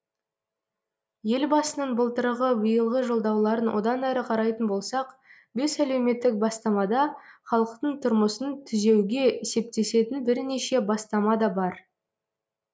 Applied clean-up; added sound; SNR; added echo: none; none; none; none.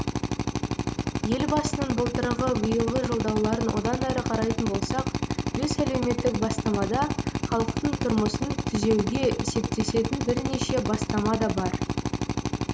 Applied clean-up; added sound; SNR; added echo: none; Drill; 0 dB; none.